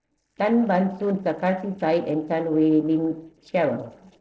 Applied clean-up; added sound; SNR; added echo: neural separator model SepFormer DNS4.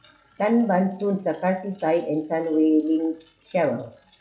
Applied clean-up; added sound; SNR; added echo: classical method log-MMSE.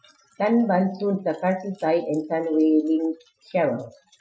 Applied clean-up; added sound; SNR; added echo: classical method Wiener filter.